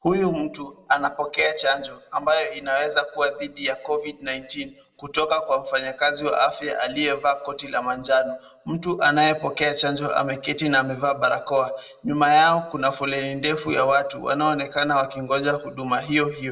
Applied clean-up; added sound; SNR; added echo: none; none; none; reverberation time 0.6 s.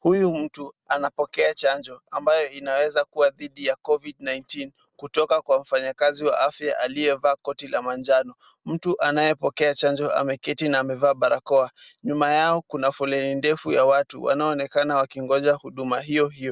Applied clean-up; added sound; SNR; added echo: none; none; none; none.